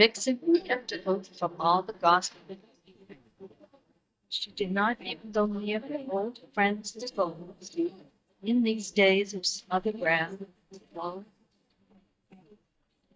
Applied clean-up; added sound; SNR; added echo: neural mask model DeepFilterNet 3.